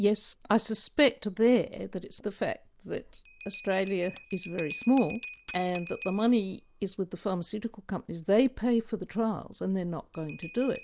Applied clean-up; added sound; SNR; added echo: none; Bell; 8 dB; none.